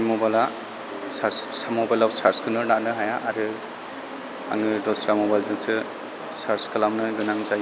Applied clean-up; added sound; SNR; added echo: none; none; none; none.